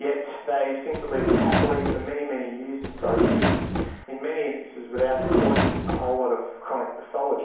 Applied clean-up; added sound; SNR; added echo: none; Drawer open or close; -4 dB; reverberation time 1.0 s.